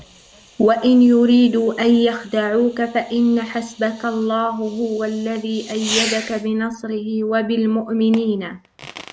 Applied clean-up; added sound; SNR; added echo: none; Fireworks; 16 dB; none.